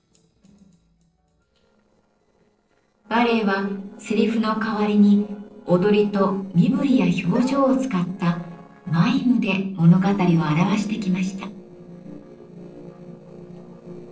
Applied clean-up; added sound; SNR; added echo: neural separator model SepFormer DNS4.